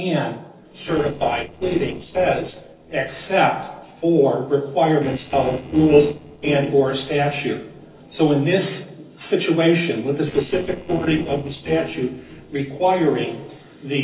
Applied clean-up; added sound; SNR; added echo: neural separator model SepFormer DNS4.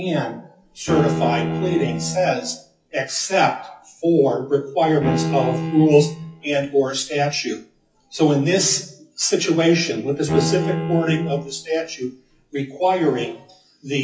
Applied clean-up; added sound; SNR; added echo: classical method WPE with log-MMSE.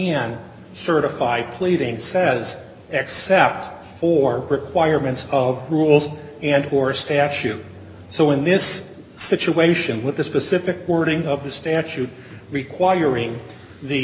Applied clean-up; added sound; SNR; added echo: none; none; none; none.